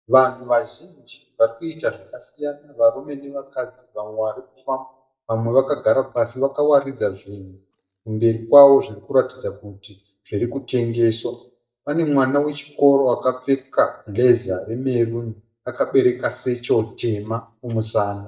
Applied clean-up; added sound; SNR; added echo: neural mask model DeepFilterNet 3.